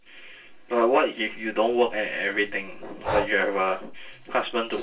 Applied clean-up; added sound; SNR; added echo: none; Breathing; 11 dB; reverberation time 0.2 s.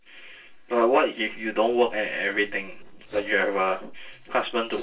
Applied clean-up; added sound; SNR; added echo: neural separator model SepFormer DNS4.